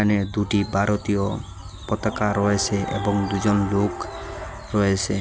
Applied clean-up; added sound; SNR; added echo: none; none; none; none.